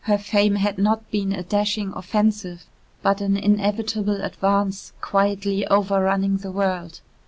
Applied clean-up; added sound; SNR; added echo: none; none; none; none.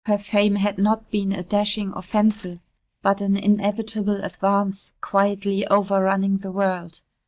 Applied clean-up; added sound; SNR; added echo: neural mask model DeepFilterNet 3.